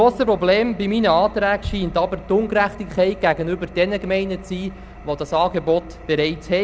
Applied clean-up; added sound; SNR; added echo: none; Engine + Bass drum; 17 dB; none.